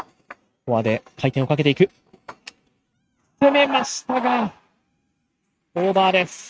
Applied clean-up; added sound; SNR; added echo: neural mask model RNNoise.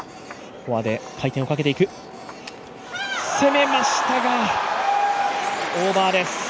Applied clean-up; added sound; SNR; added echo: none; Printer; 20 dB; none.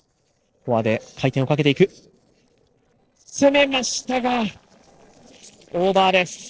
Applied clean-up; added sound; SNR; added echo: neural separator model SepFormer DNS4.